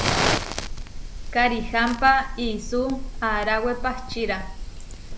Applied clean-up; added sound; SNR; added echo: none; Fire; 3 dB; none.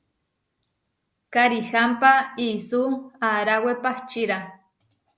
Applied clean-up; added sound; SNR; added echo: none; none; none; none.